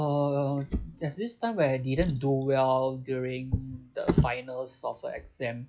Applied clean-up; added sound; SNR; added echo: classical method log-MMSE.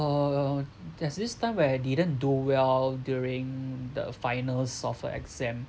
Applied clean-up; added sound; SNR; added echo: none; none; none; none.